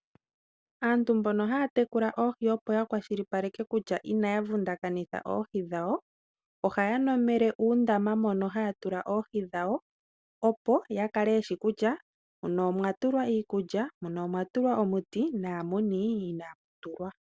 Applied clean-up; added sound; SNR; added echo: none; none; none; none.